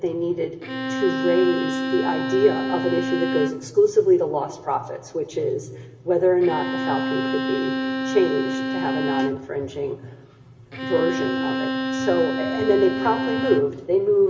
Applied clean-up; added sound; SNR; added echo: none; Bowed string instrument; 3 dB; reverberation time 1.2 s.